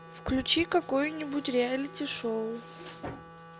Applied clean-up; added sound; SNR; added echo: none; Wind instrument, woodwind instrument; 19 dB; none.